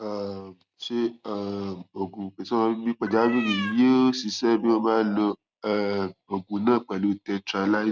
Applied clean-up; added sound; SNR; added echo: none; Cat; 9 dB; none.